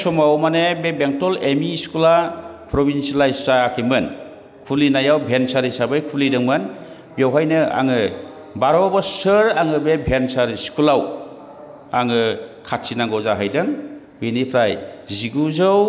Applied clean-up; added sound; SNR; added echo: none; none; none; none.